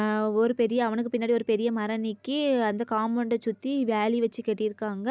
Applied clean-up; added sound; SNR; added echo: none; none; none; none.